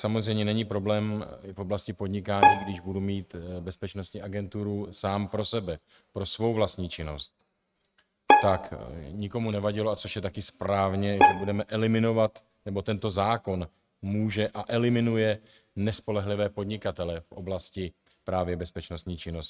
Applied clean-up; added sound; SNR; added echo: neural mask model RNNoise.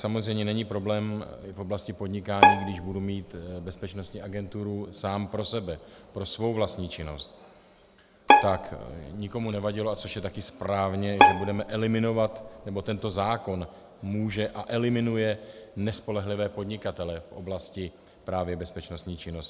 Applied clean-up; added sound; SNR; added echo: none; Bowed string instrument; -4 dB; none.